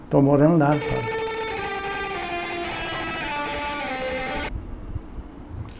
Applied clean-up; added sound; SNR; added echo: none; Electric guitar; 3 dB; none.